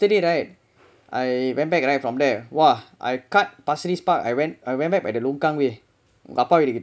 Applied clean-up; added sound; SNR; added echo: none; none; none; none.